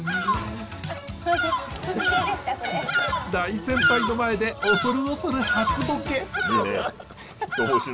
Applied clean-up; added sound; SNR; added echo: none; Bird vocalization, bird call, bird song; 1 dB; none.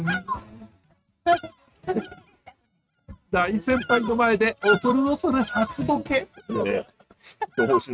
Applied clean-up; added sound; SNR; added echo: neural mask model RNNoise.